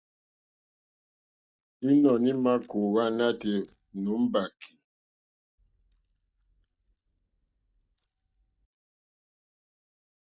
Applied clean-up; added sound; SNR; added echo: neural mask model DeepFilterNet 3.